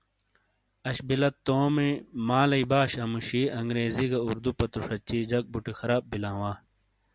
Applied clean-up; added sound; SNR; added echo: none; none; none; none.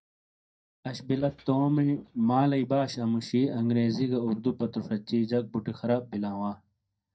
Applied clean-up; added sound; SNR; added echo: neural mask model DeepFilterNet 3.